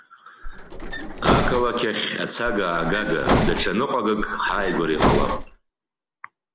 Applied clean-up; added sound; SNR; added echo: none; Bus; 0 dB; none.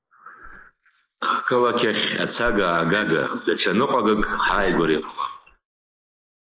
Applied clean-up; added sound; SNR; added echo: neural mask model Resemble Enhance denoiser.